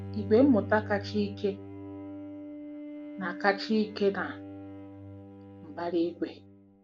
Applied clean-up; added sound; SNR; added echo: none; Bowed string instrument; 11 dB; none.